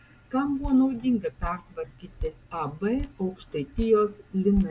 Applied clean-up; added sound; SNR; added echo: none; Drip; 11 dB; none.